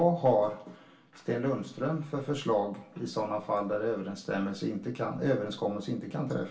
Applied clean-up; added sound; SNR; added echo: none; none; none; reverberation time 0.3 s.